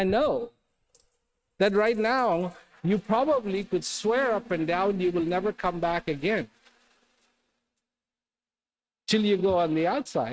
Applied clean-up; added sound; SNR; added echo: neural mask model RNNoise.